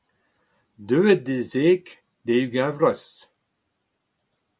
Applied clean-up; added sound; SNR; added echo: none; none; none; none.